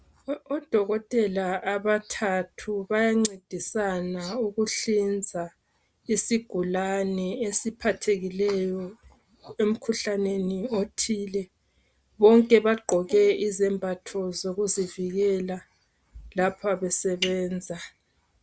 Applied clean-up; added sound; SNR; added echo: none; none; none; none.